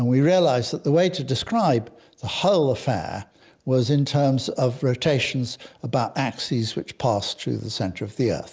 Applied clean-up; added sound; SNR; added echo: none; none; none; none.